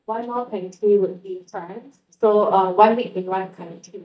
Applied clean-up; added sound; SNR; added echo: neural mask model DeepFilterNet 3.